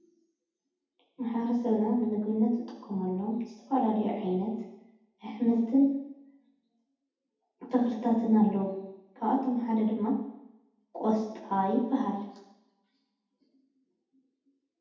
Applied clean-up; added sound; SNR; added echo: none; none; none; reverberation time 0.8 s.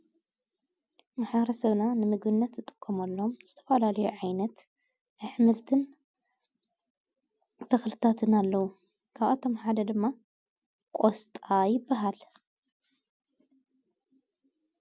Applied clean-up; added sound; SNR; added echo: none; none; none; none.